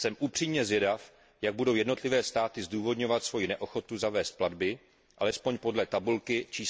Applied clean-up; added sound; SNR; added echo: none; none; none; none.